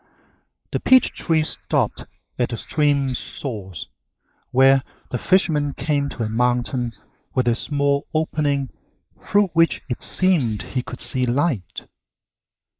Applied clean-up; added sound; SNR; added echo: neural mask model Resemble Enhance denoiser.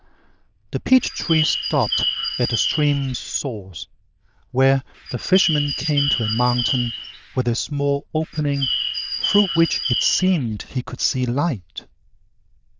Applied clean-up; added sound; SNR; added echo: neural diffusion model UNIVERSE++.